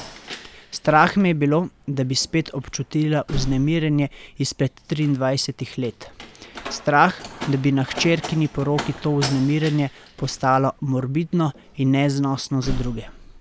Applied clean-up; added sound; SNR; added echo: none; Slam; 13 dB; none.